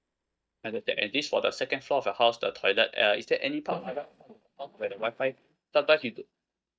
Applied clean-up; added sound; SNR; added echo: neural mask model DeepFilterNet 3.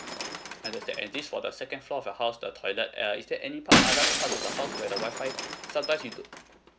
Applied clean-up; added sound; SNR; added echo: none; Shatter; -3 dB; none.